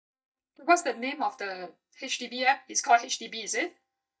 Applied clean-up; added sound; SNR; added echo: neural mask model DeepFilterNet 3.